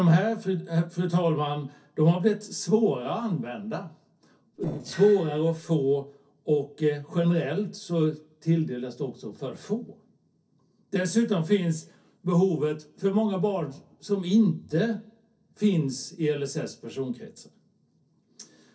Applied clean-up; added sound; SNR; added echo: neural separator model SepFormer DNS4.